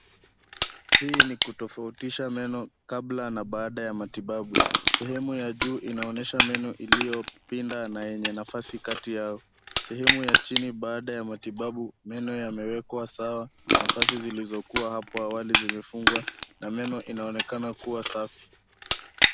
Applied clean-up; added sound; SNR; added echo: none; Crushing; -4 dB; none.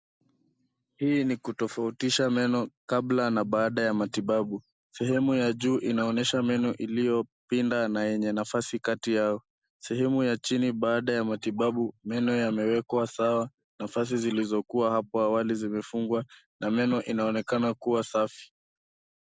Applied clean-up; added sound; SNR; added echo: none; none; none; none.